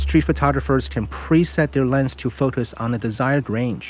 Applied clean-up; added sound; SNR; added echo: none; Bowed string instrument; 12 dB; none.